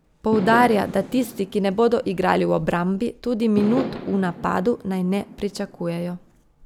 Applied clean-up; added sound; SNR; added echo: none; Fireworks; 12 dB; none.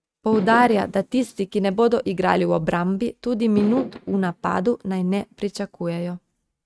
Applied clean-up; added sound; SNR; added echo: neural mask model RNNoise.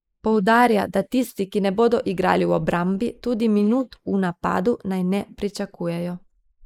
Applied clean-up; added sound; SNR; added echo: neural mask model Resemble Enhance denoiser.